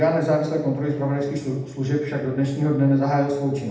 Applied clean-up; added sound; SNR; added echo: none; none; none; reverberation time 0.8 s.